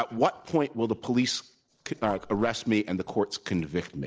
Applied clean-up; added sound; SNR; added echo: neural separator model SepFormer DNS4.